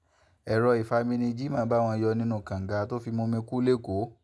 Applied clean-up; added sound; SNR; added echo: none; none; none; none.